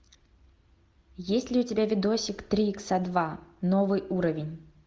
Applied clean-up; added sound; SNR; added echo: none; none; none; none.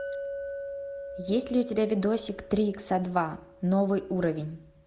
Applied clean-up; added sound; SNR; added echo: none; Chink, clink; 12 dB; none.